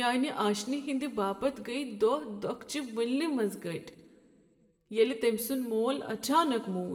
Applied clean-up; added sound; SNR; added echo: none; none; none; reverberation time 1.0 s.